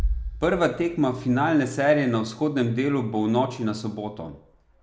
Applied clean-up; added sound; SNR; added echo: none; Bass drum; 11 dB; none.